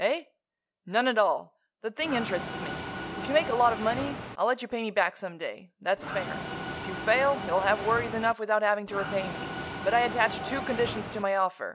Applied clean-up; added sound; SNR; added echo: none; Mechanisms; 7 dB; none.